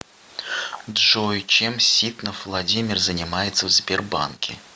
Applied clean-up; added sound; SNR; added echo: none; none; none; none.